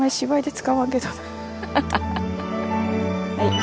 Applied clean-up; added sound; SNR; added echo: none; none; none; none.